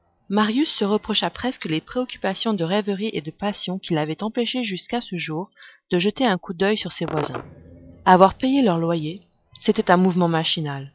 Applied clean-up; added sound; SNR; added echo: classical method log-MMSE.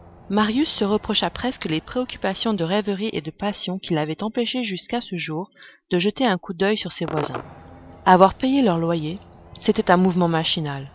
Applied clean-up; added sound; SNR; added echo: none; Crowd / Cheering / Fireworks; 20 dB; none.